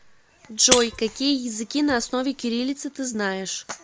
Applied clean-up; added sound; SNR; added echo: none; Shatter; 4 dB; none.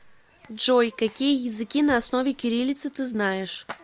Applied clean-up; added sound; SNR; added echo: none; none; none; none.